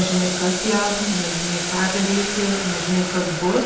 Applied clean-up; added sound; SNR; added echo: none; Boiling; 4 dB; reverberation time 0.8 s.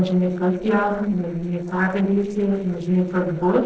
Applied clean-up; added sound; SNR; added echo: neural separator model SepFormer DNS4.